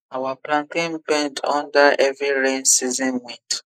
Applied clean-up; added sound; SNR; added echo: neural mask model Resemble Enhance denoiser.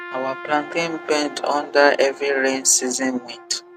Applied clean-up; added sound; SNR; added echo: none; Trumpet; 17 dB; none.